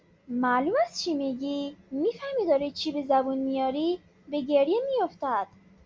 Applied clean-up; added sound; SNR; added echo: none; none; none; none.